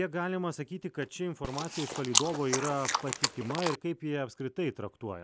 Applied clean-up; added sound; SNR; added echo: none; Chewing, mastication; -1 dB; none.